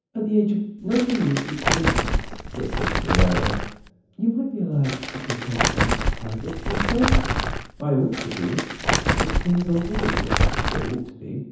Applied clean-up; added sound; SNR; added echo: none; Crumpling, crinkling; -2 dB; reverberation time 0.7 s.